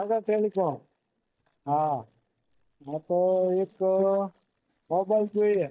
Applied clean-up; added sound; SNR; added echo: neural mask model DeepFilterNet 3.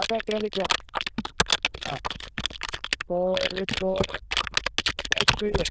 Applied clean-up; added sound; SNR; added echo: neural diffusion model UNIVERSE++.